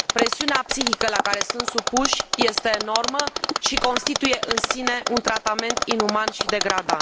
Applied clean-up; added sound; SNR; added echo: none; Mechanisms; 0 dB; none.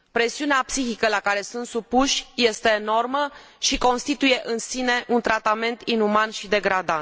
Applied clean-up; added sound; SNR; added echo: none; none; none; none.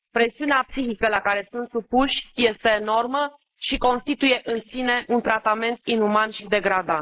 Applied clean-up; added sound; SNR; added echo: neural mask model Resemble Enhance denoiser.